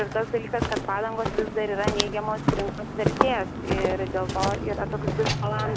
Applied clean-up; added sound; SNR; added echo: none; Walk, footsteps; -1 dB; none.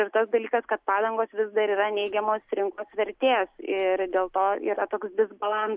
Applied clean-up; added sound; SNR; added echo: none; none; none; none.